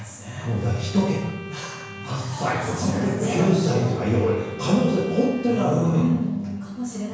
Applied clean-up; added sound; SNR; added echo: none; Bowed string instrument; 19 dB; reverberation time 1.0 s.